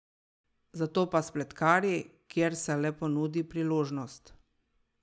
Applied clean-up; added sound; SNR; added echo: none; none; none; none.